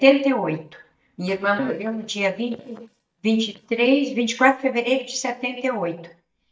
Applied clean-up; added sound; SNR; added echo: neural mask model DeepFilterNet 3.